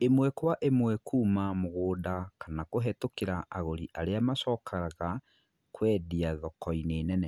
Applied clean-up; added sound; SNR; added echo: none; none; none; none.